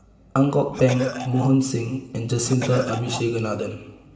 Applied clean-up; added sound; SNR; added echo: none; Cough; 9 dB; reverberation time 0.9 s.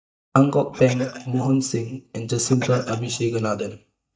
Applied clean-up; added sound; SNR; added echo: neural mask model DeepFilterNet 3.